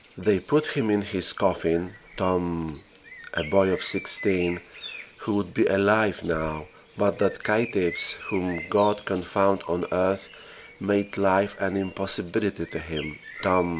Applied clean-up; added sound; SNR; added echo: none; Bird; 17 dB; none.